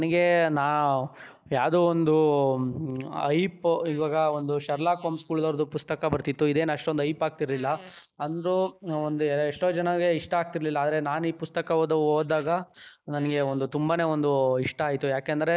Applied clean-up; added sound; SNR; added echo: neural mask model Resemble Enhance denoiser.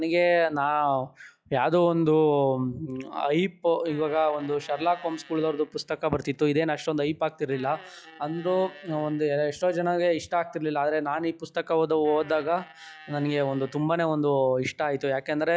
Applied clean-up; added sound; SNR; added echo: classical method log-MMSE.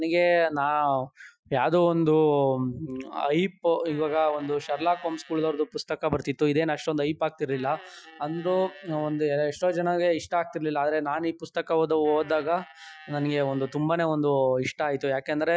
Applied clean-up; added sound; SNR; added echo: classical method Wiener filter.